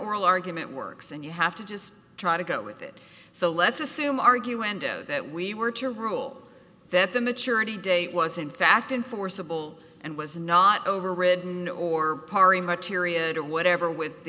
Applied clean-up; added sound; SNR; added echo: none; none; none; none.